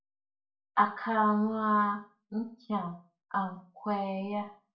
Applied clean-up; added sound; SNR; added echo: none; none; none; reverberation time 0.4 s.